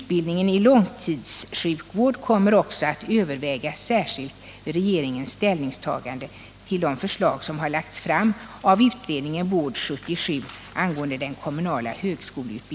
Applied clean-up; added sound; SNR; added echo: none; none; none; none.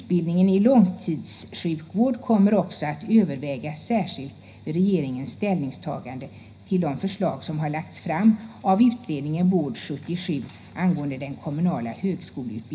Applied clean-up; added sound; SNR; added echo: none; none; none; reverberation time 0.5 s.